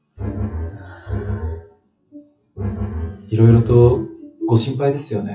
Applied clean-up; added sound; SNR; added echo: classical method WPE with log-MMSE.